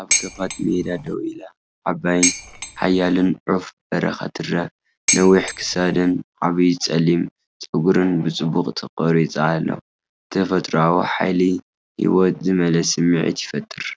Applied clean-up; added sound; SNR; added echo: none; Dishes, pots, and pans; 4 dB; none.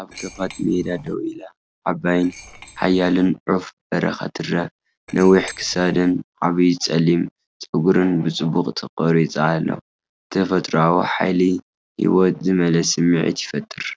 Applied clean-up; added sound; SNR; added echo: neural separator model SepFormer DNS4.